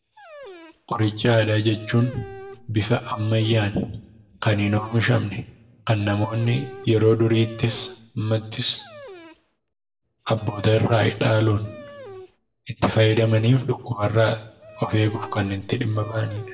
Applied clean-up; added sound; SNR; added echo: none; Dog; 20 dB; reverberation time 0.5 s.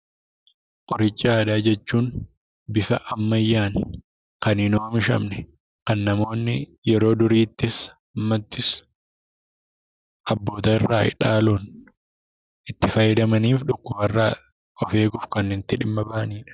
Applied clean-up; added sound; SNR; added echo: none; none; none; none.